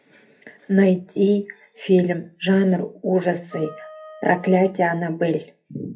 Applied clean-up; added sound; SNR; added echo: classical method WPE with log-MMSE.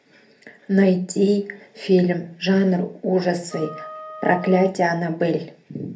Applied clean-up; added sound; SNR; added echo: none; Wind instrument, woodwind instrument; 18 dB; reverberation time 0.3 s.